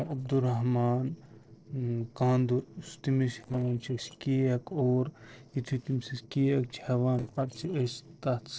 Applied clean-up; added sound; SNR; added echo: neural separator model SepFormer DNS4.